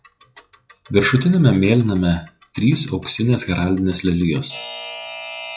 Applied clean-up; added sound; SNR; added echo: classical method log-MMSE.